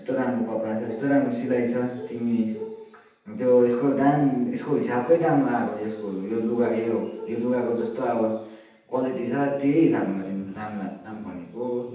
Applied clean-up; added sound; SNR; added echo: none; none; none; reverberation time 0.9 s.